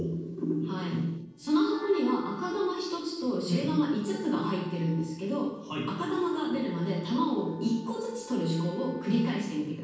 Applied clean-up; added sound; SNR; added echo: neural separator model SepFormer DNS4.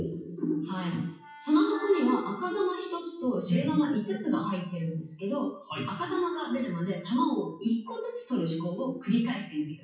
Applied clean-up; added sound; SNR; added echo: classical method WPE with log-MMSE.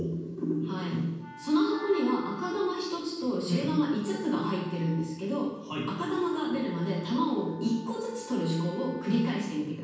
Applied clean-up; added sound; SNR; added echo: none; Wind instrument, woodwind instrument; 19 dB; reverberation time 1.2 s.